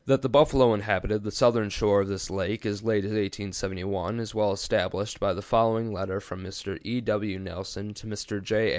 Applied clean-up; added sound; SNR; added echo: none; none; none; none.